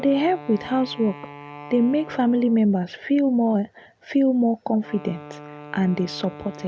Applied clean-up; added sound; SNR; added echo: none; Wind instrument, woodwind instrument; 19 dB; none.